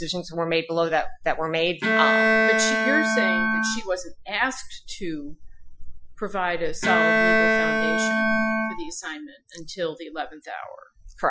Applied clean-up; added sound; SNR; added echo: classical method Wiener filter.